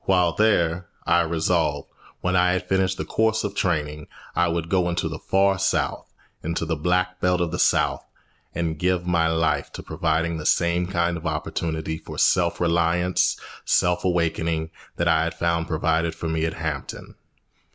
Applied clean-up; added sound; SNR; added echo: none; none; none; none.